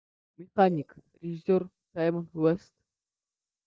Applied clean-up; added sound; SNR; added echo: neural mask model DeepFilterNet 3.